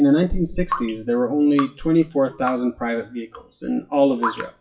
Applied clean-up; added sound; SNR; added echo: classical method WPE with log-MMSE.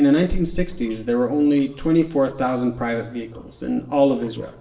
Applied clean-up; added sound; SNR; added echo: neural separator model SepFormer DNS4.